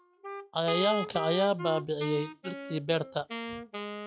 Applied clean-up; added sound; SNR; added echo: classical method log-MMSE.